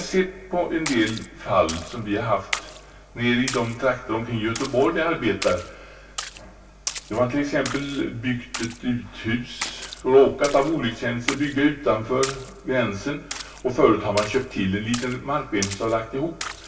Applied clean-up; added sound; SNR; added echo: none; Splash, splatter; 13 dB; reverberation time 0.1 s.